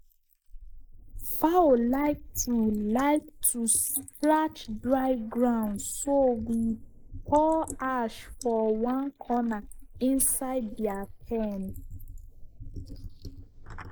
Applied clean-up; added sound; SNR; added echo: neural mask model Resemble Enhance denoiser.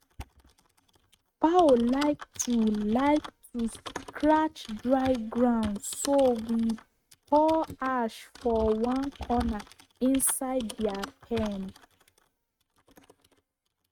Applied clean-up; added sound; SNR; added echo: neural mask model RNNoise.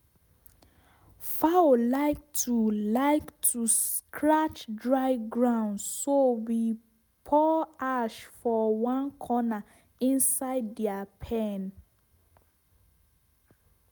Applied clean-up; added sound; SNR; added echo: none; none; none; none.